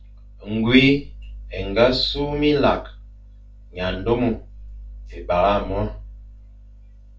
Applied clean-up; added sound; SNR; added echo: none; none; none; reverberation time 0.2 s.